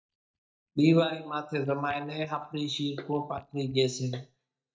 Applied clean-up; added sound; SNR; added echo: neural mask model DeepFilterNet 3.